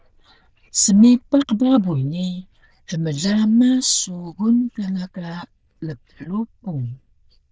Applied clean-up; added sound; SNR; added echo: neural diffusion model UNIVERSE++.